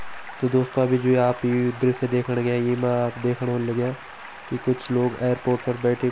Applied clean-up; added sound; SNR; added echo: none; Stream; 17 dB; none.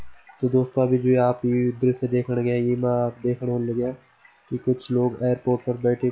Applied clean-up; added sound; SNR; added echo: classical method log-MMSE.